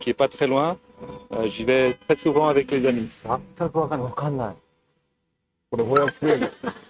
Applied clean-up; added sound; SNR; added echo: neural mask model RNNoise.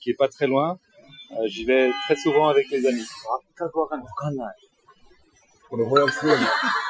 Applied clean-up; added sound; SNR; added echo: classical method Wiener filter.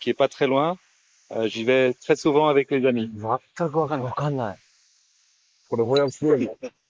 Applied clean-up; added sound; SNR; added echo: neural mask model Resemble Enhance denoiser.